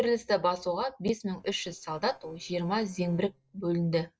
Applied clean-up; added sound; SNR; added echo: neural separator model SepFormer DNS4.